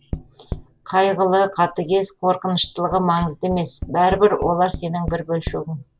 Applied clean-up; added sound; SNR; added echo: none; Tap; 14 dB; none.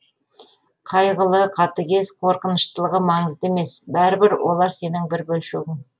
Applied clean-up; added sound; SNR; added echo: none; none; none; none.